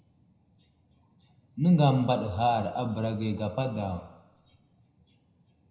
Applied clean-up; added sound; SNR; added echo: none; none; none; reverberation time 0.8 s.